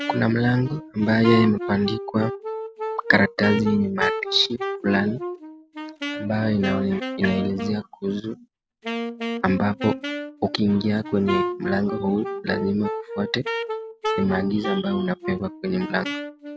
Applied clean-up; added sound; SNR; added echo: none; Wind instrument, woodwind instrument; 7 dB; none.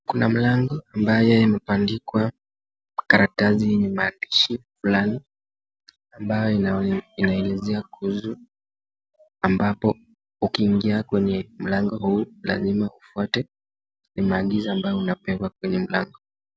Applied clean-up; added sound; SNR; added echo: none; none; none; none.